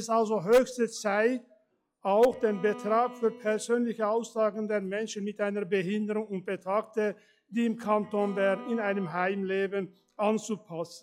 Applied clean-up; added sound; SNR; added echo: classical method log-MMSE.